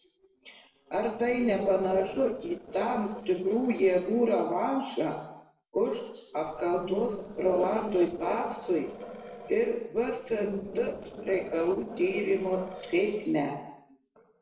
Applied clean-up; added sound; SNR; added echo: neural separator model SepFormer DNS4.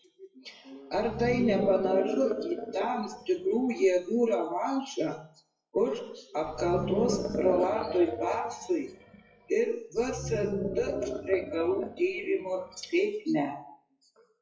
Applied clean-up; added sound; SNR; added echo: classical method WPE with log-MMSE.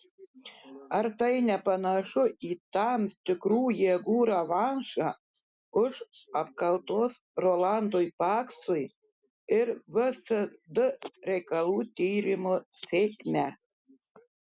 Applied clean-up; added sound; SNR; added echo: none; none; none; none.